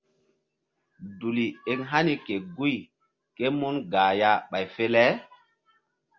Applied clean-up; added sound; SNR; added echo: none; none; none; none.